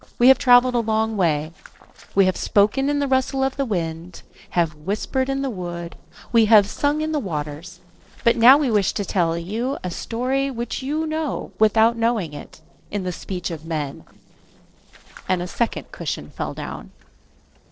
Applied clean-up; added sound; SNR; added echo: neural separator model SepFormer DNS4.